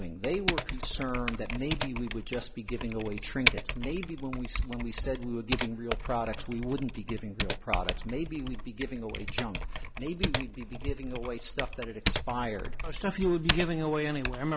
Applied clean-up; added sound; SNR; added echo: none; Typing; -1 dB; none.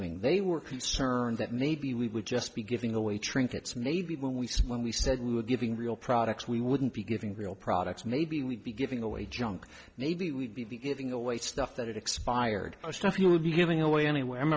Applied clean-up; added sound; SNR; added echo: none; none; none; none.